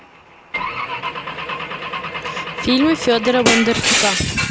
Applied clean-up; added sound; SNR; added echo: none; Glass / Engine / Car; 1 dB; none.